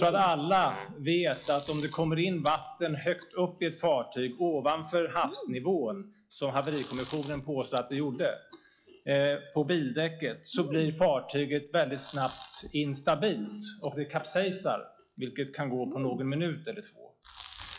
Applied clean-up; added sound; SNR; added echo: classical method log-MMSE.